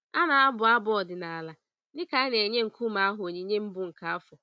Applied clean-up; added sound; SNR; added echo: none; none; none; none.